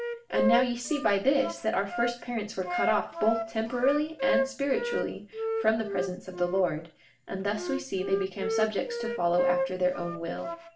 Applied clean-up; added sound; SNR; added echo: none; Wind instrument, woodwind instrument; 4 dB; reverberation time 0.4 s.